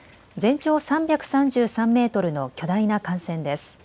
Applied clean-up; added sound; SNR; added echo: none; none; none; none.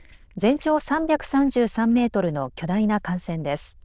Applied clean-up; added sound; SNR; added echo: neural diffusion model UNIVERSE++.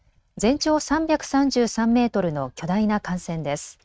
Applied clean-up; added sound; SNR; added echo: neural mask model RNNoise.